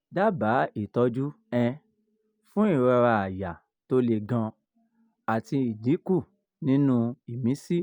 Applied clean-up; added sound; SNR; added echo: none; none; none; none.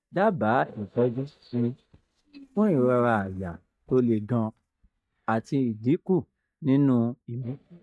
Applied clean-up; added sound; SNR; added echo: neural mask model DeepFilterNet 3.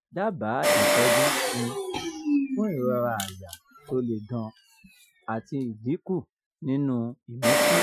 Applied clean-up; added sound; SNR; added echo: classical method Wiener filter.